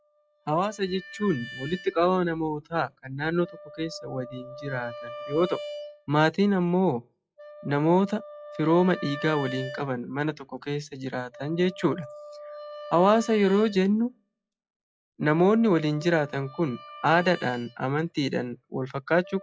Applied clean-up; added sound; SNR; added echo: classical method log-MMSE.